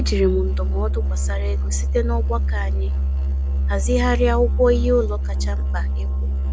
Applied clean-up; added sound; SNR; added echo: none; Musical instrument; -4 dB; none.